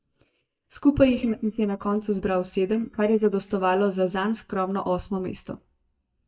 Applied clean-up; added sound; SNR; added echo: neural mask model DeepFilterNet 3.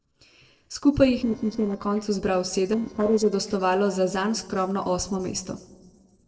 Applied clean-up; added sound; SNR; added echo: neural separator model SepFormer DNS4.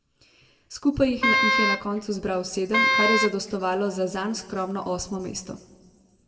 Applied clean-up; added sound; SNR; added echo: none; Wind instrument, woodwind instrument; -3 dB; reverberation time 1.1 s.